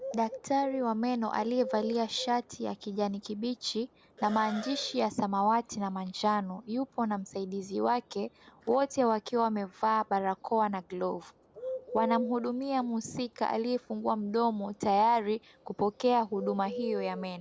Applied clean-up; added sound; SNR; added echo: none; Bird; 14 dB; none.